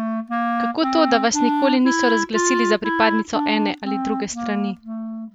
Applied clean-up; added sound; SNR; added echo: none; Wind instrument, woodwind instrument; 1 dB; none.